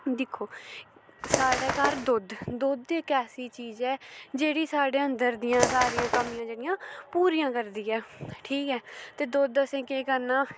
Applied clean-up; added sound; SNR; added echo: none; Bird; 1 dB; none.